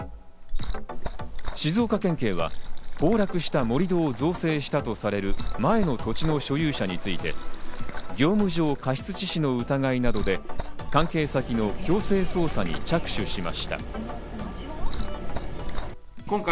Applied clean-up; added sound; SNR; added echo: none; Liquid; 1 dB; none.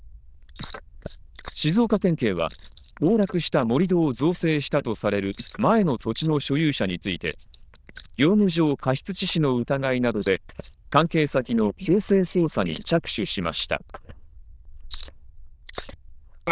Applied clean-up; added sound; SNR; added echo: neural diffusion model UNIVERSE++.